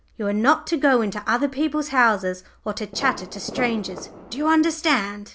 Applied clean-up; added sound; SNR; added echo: none; Fireworks; 13 dB; none.